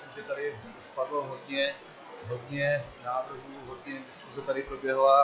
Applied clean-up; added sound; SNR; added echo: classical method log-MMSE.